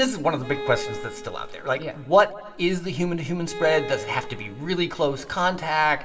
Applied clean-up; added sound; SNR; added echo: none; Bowed string instrument; 13 dB; reverberation time 2.1 s.